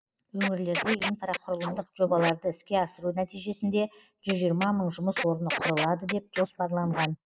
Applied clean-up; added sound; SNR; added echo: neural mask model Resemble Enhance denoiser.